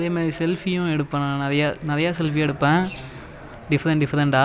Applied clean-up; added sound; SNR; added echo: none; none; none; none.